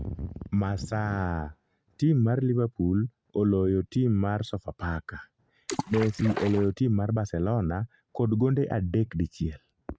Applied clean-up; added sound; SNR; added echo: neural mask model RNNoise.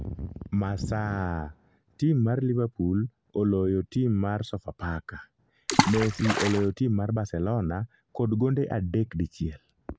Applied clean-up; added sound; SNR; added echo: none; Water / Splash, splatter; 0 dB; none.